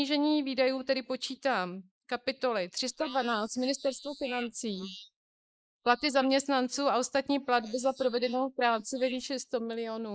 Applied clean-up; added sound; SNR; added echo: neural mask model Resemble Enhance denoiser.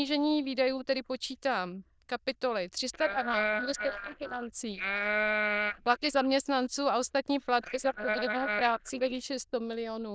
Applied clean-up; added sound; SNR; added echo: neural diffusion model UNIVERSE++.